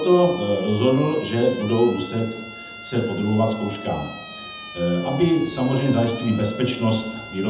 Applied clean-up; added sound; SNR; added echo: none; Siren; 14 dB; reverberation time 0.8 s.